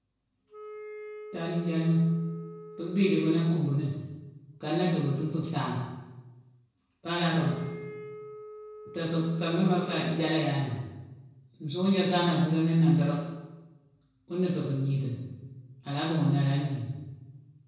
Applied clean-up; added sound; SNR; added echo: none; Wind instrument, woodwind instrument; 15 dB; reverberation time 1.0 s.